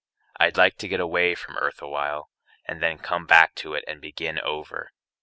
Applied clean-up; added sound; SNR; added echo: none; none; none; none.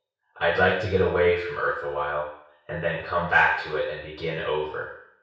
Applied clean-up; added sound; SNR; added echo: none; none; none; reverberation time 0.6 s.